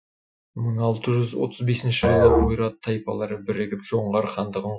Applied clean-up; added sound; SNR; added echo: classical method Wiener filter.